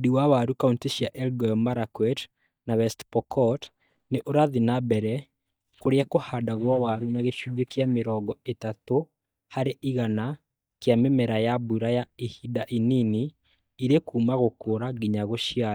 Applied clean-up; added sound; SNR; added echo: neural mask model DeepFilterNet 3.